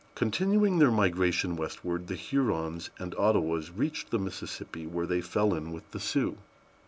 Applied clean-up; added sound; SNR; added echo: none; none; none; none.